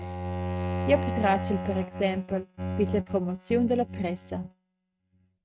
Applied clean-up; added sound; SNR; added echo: neural mask model RNNoise.